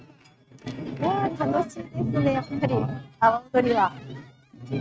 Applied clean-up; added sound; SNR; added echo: neural mask model RNNoise.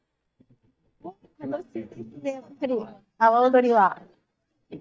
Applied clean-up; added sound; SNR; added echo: neural mask model DeepFilterNet 3.